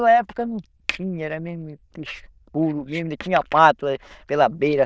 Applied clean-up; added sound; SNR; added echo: neural diffusion model UNIVERSE++.